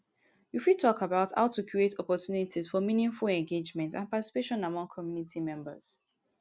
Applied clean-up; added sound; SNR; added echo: none; none; none; none.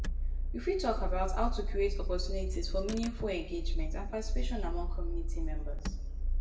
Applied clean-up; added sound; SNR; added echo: none; Engine / Car; -5 dB; reverberation time 0.6 s.